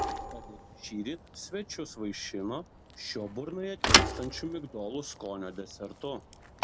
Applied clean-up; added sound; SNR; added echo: none; Thump, thud / Bicycle; -5 dB; none.